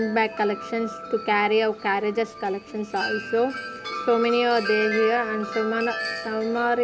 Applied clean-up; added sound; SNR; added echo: none; Wind chime; 9 dB; none.